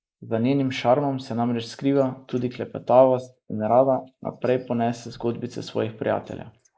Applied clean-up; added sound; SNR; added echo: neural mask model Resemble Enhance denoiser.